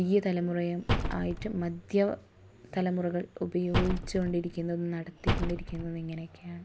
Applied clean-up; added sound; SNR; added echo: none; Slam; 2 dB; none.